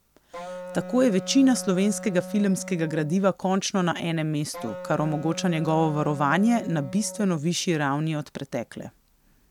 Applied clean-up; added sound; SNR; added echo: none; Wind instrument, woodwind instrument; 13 dB; none.